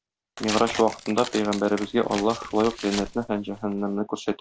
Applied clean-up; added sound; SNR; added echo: none; Tearing; 12 dB; none.